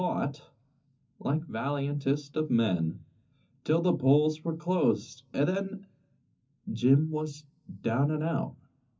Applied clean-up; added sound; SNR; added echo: none; none; none; reverberation time 0.3 s.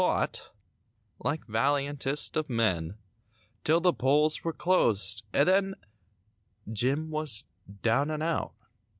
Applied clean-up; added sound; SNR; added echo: none; none; none; none.